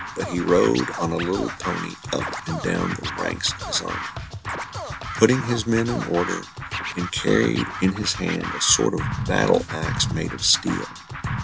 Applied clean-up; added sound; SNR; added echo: none; Scratching (performance technique); 7 dB; none.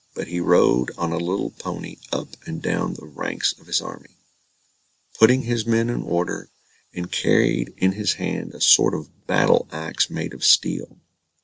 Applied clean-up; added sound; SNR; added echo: none; none; none; none.